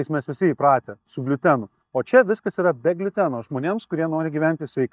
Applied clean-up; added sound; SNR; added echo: neural mask model DeepFilterNet 3.